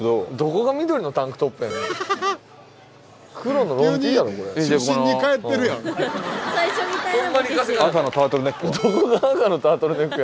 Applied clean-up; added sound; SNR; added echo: none; none; none; none.